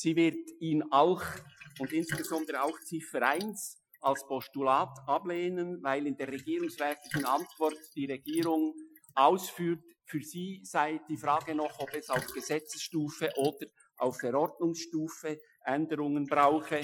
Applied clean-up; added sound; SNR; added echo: classical method Wiener filter.